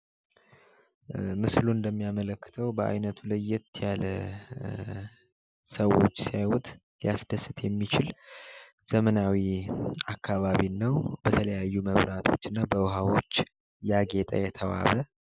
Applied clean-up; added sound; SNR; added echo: none; none; none; none.